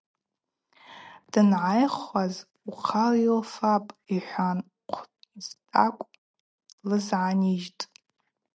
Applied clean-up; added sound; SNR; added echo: none; none; none; none.